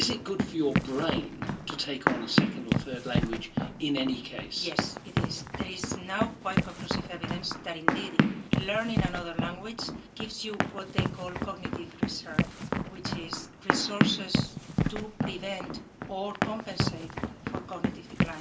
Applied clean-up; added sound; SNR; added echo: none; Run; -4 dB; reverberation time 0.2 s.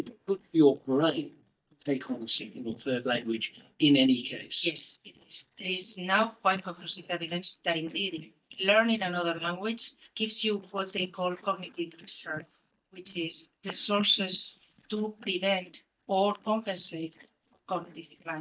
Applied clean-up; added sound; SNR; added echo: neural mask model DeepFilterNet 3.